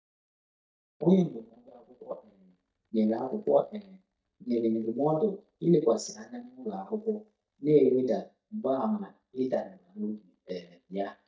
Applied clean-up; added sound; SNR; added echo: neural mask model DeepFilterNet 3.